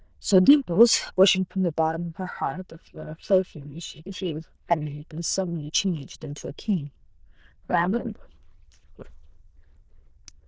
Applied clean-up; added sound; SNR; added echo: neural diffusion model UNIVERSE++.